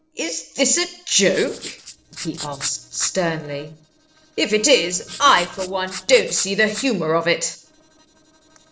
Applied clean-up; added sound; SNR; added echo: neural separator model SepFormer DNS4.